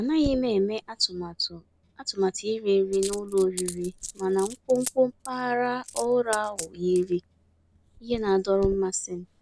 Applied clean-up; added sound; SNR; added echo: none; Coin (dropping); 11 dB; none.